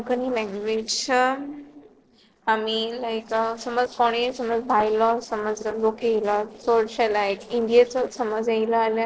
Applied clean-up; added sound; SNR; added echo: neural separator model SepFormer DNS4.